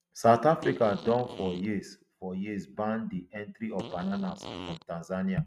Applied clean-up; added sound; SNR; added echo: neural mask model RNNoise.